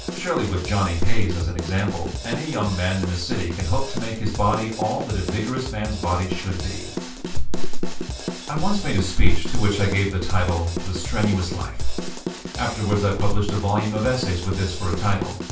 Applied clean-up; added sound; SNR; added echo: none; Drum / Drum kit; 10 dB; reverberation time 0.3 s.